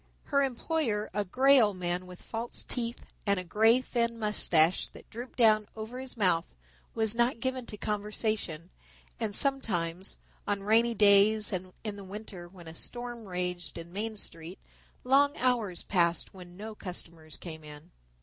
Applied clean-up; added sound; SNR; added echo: none; none; none; none.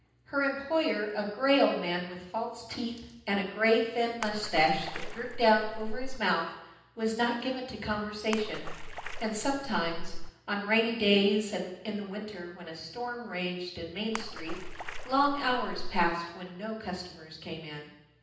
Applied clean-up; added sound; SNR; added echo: none; Splash, splatter; 5 dB; reverberation time 0.9 s.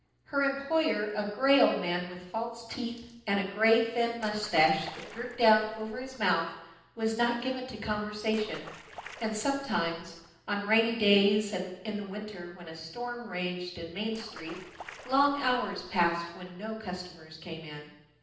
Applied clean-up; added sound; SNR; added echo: neural separator model SepFormer DNS4.